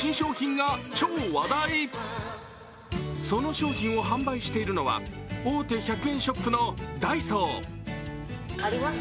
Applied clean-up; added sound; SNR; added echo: none; none; none; none.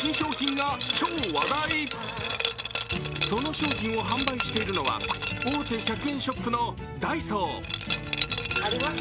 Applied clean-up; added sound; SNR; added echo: none; Liquid; 3 dB; none.